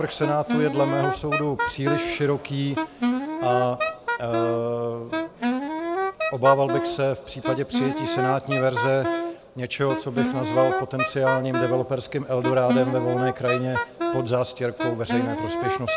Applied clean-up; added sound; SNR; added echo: none; Wind instrument, woodwind instrument; 2 dB; none.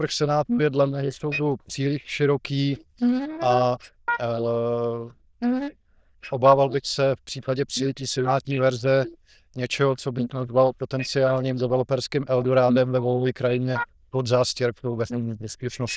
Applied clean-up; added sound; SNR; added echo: neural diffusion model UNIVERSE++.